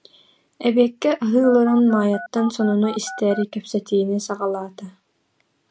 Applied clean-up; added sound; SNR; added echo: none; Telephone; 14 dB; none.